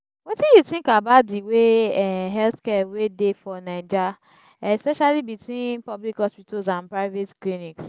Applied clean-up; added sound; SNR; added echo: none; none; none; none.